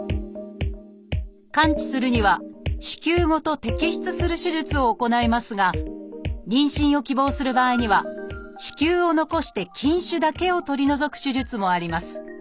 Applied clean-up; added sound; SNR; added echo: none; none; none; none.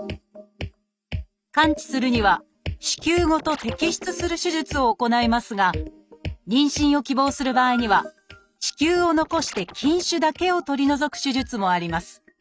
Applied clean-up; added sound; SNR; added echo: neural mask model RNNoise.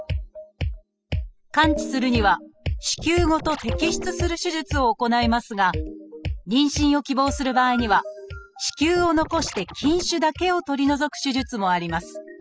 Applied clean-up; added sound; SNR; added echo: classical method spectral subtraction.